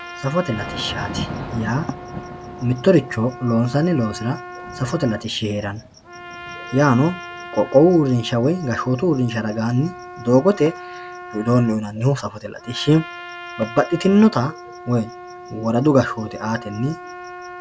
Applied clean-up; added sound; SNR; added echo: none; Thunder / Rain + Trumpet; 14 dB; none.